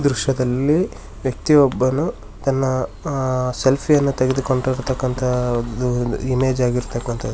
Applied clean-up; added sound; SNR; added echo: none; Fireworks; 15 dB; none.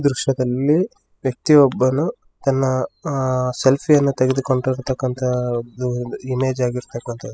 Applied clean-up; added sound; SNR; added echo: classical method spectral subtraction.